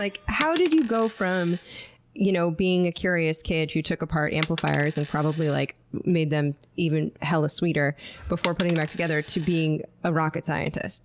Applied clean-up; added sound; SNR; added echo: none; Coin (dropping); 16 dB; none.